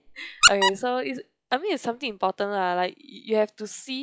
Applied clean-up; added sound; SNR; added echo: classical method log-MMSE.